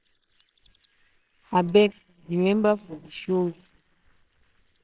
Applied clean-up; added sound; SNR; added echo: neural separator model SepFormer WHAMR!.